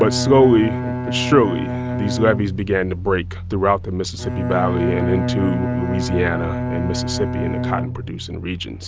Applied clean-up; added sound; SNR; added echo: none; Bowed string instrument; 4 dB; none.